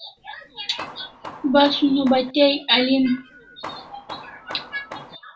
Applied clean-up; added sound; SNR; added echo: none; Hammer; 17 dB; reverberation time 0.2 s.